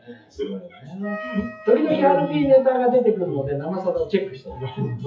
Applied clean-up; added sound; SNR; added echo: classical method WPE with log-MMSE.